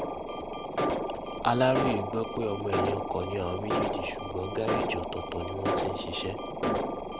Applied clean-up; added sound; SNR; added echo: none; Alarm; -1 dB; none.